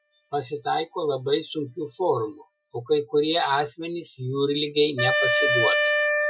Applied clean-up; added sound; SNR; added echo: classical method Wiener filter.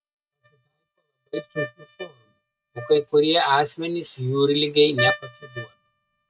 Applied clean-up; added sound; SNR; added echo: neural mask model RNNoise.